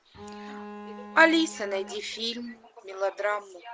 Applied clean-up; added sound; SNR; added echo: none; Bowed string instrument; 15 dB; none.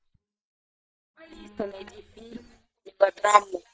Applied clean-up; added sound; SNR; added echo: neural mask model DeepFilterNet 3.